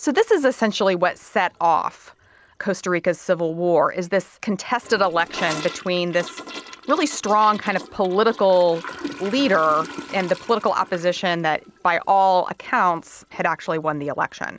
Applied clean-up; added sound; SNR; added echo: none; Toilet flush / Gurgling; 18 dB; none.